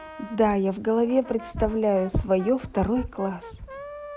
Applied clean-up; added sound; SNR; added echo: none; Brass instrument; 18 dB; none.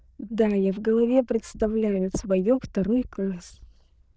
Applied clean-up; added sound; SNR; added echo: neural diffusion model UNIVERSE++.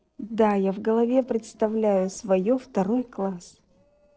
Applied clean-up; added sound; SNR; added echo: neural separator model SepFormer DNS4.